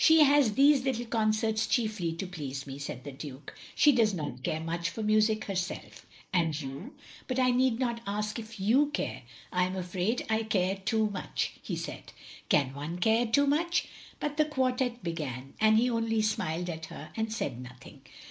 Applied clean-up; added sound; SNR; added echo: neural mask model Resemble Enhance denoiser.